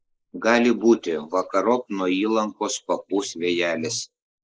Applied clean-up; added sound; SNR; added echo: neural mask model Resemble Enhance denoiser.